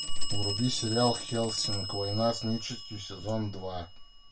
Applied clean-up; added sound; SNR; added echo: none; Telephone; 8 dB; reverberation time 0.2 s.